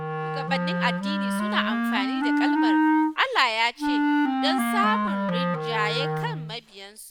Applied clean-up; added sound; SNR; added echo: none; Wind instrument, woodwind instrument; -5 dB; none.